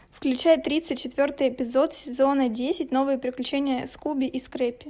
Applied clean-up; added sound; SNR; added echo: none; none; none; none.